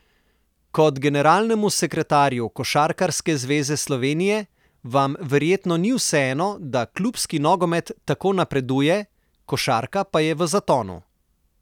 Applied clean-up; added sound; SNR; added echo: none; none; none; none.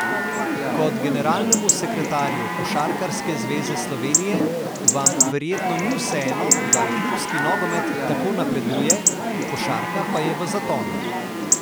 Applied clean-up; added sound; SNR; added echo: none; Chatter / Chirp, tweet / Livestock, farm animals, working animals; -4 dB; none.